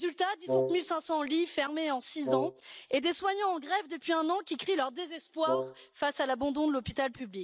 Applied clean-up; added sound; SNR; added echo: neural mask model DeepFilterNet 3.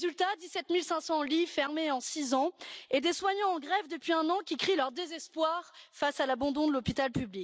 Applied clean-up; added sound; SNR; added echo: none; none; none; none.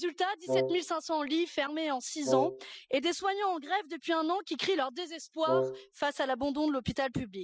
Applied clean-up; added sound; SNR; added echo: classical method spectral subtraction.